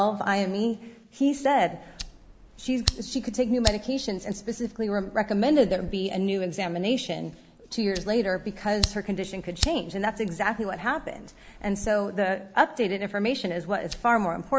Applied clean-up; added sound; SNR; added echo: none; Fire; 11 dB; none.